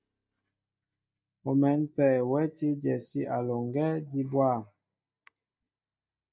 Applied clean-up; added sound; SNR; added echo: neural mask model DeepFilterNet 3.